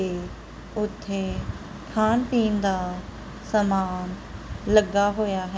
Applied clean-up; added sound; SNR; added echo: none; none; none; none.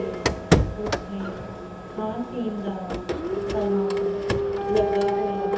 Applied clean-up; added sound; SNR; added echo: none; Printer; -5 dB; reverberation time 0.7 s.